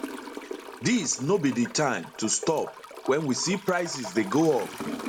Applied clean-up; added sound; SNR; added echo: none; Toilet flush / Gurgling; 12 dB; none.